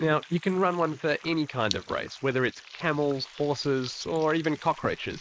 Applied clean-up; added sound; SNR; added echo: neural mask model Resemble Enhance denoiser.